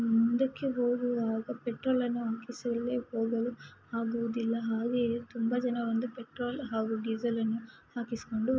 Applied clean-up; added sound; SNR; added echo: none; none; none; none.